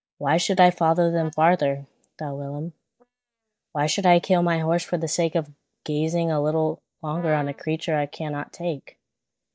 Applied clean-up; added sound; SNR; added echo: neural mask model DeepFilterNet 3.